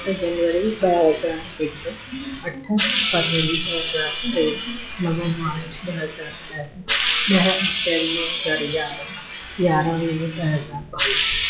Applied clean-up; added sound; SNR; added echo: classical method log-MMSE.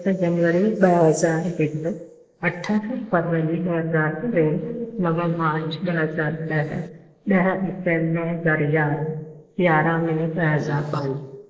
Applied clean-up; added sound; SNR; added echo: neural mask model Resemble Enhance denoiser.